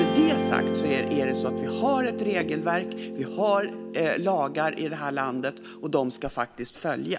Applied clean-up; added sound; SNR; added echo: none; Guitar; 4 dB; none.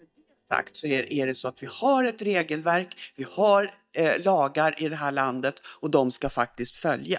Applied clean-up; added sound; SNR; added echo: neural mask model DeepFilterNet 3.